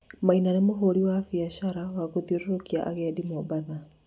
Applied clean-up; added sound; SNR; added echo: none; none; none; none.